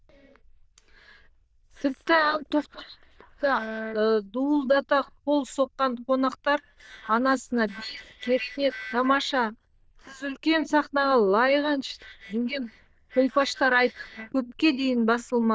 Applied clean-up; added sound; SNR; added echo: neural diffusion model UNIVERSE++.